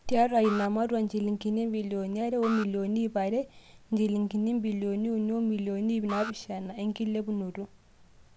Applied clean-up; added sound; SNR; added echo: none; Alarm; 15 dB; none.